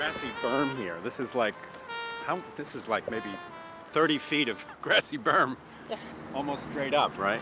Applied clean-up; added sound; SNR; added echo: none; Trumpet; 13 dB; none.